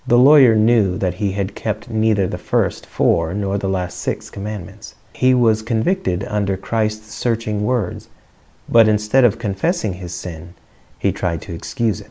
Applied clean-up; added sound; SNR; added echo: none; none; none; none.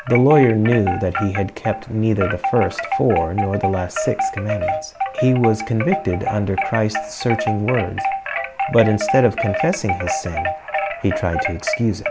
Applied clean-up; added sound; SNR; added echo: none; Wind chime; 4 dB; none.